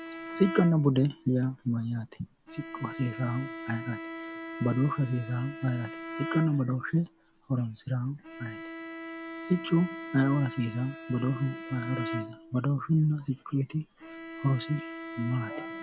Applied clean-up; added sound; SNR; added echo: none; Bowed string instrument; 11 dB; none.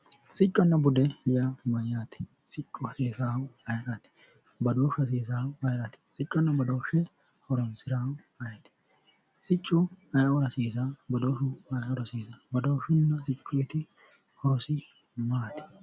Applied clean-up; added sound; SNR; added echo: none; none; none; none.